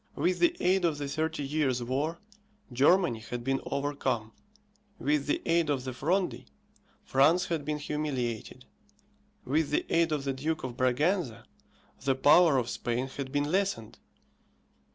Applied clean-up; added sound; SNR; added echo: none; none; none; none.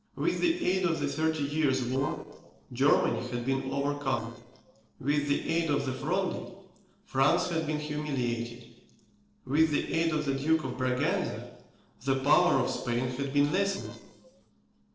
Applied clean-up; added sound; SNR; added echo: neural separator model SepFormer DNS4.